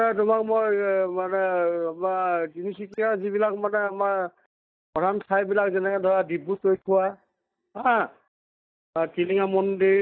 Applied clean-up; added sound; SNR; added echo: neural mask model DeepFilterNet 3.